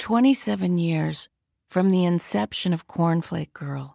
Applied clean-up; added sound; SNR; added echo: none; none; none; none.